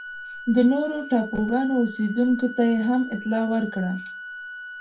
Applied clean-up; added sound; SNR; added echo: none; Organ; 14 dB; reverberation time 0.3 s.